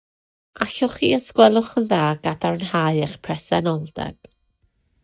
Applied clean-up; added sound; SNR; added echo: neural mask model DeepFilterNet 3.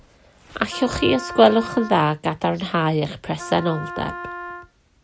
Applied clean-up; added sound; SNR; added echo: none; Wind instrument, woodwind instrument; 13 dB; none.